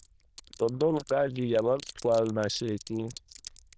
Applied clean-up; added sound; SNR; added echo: neural diffusion model UNIVERSE++.